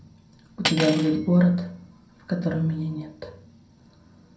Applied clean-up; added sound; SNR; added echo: none; Cutlery, silverware; 7 dB; reverberation time 0.5 s.